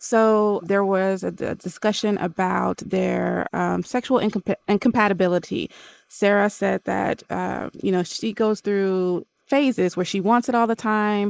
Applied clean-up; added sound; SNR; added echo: neural mask model Resemble Enhance denoiser.